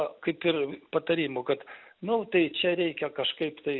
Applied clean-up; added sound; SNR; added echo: none; none; none; none.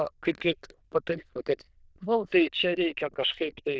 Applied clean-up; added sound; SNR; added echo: neural diffusion model UNIVERSE++.